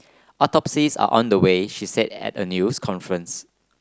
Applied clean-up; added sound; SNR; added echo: none; none; none; none.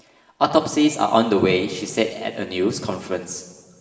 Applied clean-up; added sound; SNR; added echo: none; none; none; reverberation time 2.1 s.